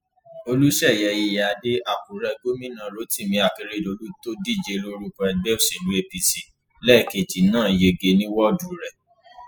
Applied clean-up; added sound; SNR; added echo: classical method spectral subtraction.